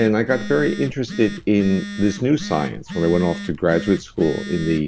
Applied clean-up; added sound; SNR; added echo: none; Telephone; 11 dB; none.